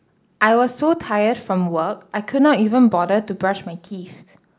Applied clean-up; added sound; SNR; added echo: none; none; none; none.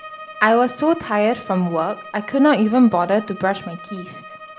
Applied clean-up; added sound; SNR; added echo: none; Bowed string instrument; 18 dB; none.